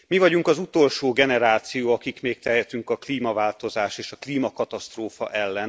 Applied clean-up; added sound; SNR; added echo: none; none; none; none.